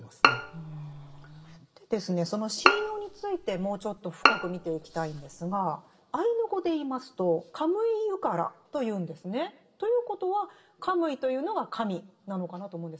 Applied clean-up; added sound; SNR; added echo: none; Bowed string instrument; -2 dB; reverberation time 0.5 s.